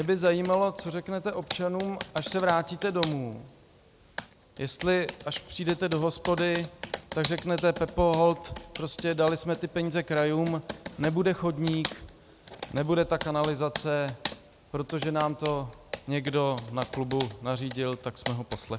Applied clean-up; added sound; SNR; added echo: none; Computer keyboard; 13 dB; none.